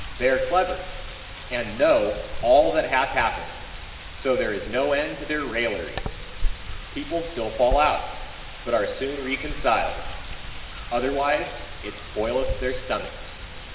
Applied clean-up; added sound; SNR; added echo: none; Wind; 7 dB; reverberation time 2.6 s.